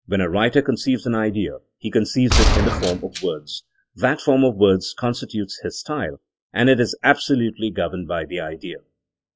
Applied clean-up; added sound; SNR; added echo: classical method log-MMSE.